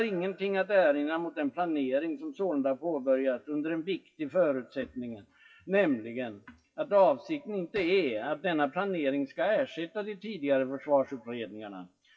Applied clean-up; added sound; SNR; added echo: classical method WPE with log-MMSE.